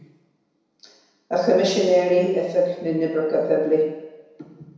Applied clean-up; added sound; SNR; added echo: none; none; none; reverberation time 1.0 s.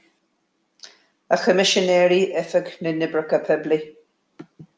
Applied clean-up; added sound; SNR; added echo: none; none; none; none.